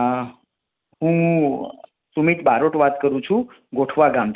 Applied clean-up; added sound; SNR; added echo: none; none; none; none.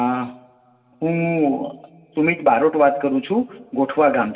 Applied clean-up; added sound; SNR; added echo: none; none; none; reverberation time 1.8 s.